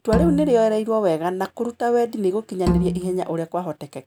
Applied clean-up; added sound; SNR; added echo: none; Bowed string instrument; 4 dB; none.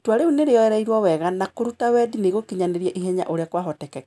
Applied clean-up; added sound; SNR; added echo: none; none; none; none.